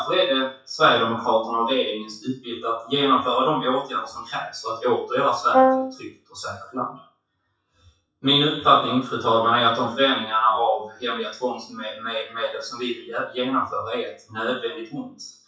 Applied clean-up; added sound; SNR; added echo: classical method WPE with log-MMSE.